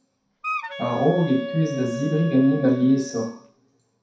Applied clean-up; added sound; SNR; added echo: none; Wind instrument, woodwind instrument; 10 dB; reverberation time 0.6 s.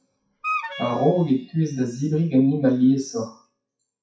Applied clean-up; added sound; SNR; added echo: classical method WPE with log-MMSE.